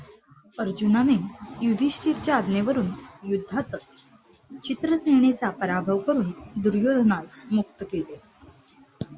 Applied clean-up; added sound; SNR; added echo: none; none; none; none.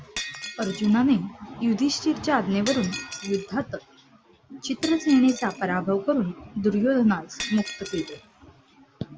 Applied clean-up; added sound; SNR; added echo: none; Shatter; 15 dB; none.